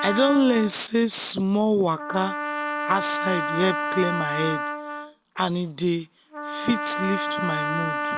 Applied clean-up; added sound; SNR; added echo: none; Trumpet; 4 dB; none.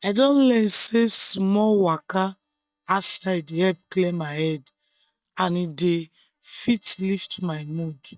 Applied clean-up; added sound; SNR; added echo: neural mask model DeepFilterNet 3.